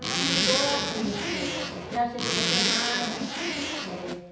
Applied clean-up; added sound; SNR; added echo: none; Zipper (clothing); -4 dB; reverberation time 0.9 s.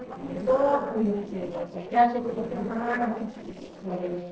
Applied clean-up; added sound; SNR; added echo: neural separator model SepFormer DNS4.